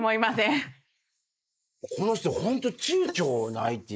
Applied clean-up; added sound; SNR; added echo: neural mask model Resemble Enhance denoiser.